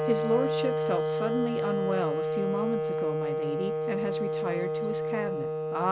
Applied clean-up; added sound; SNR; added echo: none; Wind instrument, woodwind instrument; -3 dB; none.